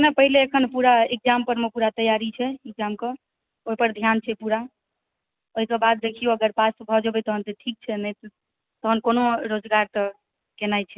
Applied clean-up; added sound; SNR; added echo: none; none; none; none.